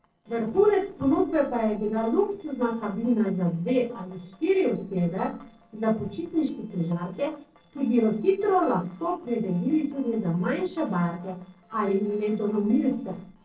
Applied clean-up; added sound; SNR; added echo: neural separator model SepFormer DNS4.